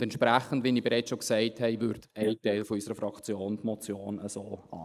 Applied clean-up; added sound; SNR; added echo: neural mask model Resemble Enhance denoiser.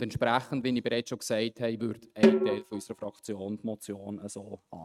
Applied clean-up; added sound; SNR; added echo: neural mask model RNNoise.